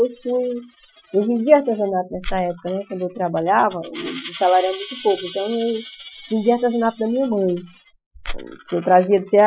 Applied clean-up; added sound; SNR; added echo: classical method Wiener filter.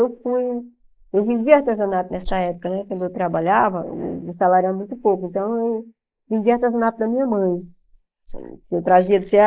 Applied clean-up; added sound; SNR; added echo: neural mask model Resemble Enhance denoiser.